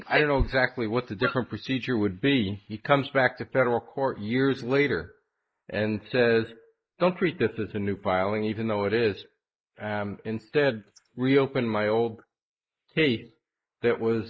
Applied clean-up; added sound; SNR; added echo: neural mask model Resemble Enhance denoiser.